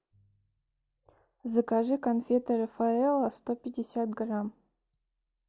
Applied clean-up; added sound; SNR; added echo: none; none; none; none.